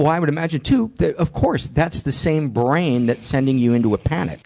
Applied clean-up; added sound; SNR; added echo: neural mask model Resemble Enhance denoiser.